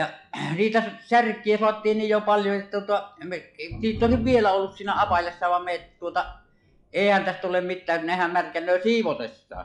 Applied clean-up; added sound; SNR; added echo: classical method log-MMSE.